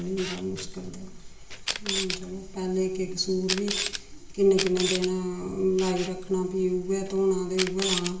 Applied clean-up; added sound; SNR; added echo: none; Camera; 8 dB; reverberation time 0.8 s.